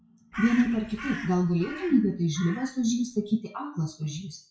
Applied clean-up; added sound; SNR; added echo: classical method WPE with log-MMSE.